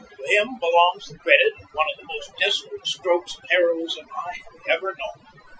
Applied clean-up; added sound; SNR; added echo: classical method Wiener filter.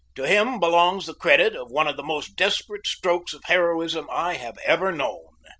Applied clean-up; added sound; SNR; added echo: none; none; none; none.